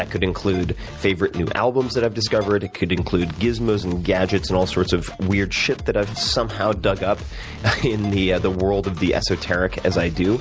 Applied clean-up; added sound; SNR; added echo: none; Alarm; 18 dB; none.